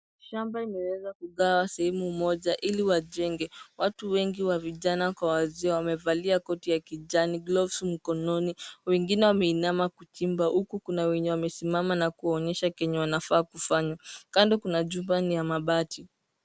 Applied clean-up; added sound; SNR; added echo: none; none; none; none.